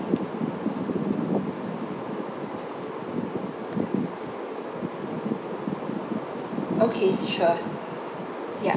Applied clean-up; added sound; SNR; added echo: none; none; none; none.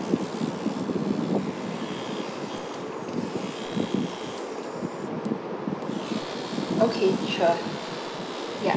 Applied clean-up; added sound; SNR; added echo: none; Domestic sounds, home sounds; 16 dB; none.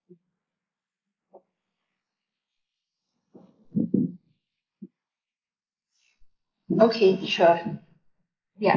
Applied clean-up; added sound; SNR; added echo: neural mask model Resemble Enhance denoiser.